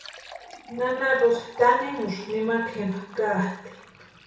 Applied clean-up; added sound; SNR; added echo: none; Fill (with liquid); 20 dB; reverberation time 0.6 s.